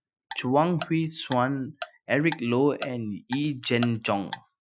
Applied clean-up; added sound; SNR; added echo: classical method Wiener filter.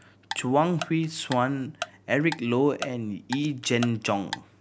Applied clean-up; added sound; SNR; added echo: none; Tick-tock; 13 dB; none.